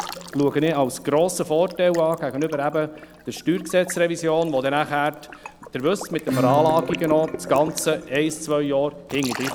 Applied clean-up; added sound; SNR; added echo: none; Liquid + Acoustic guitar / Strum; 12 dB; none.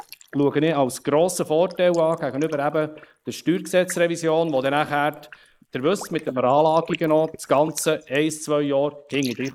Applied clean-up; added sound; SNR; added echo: neural mask model Resemble Enhance denoiser.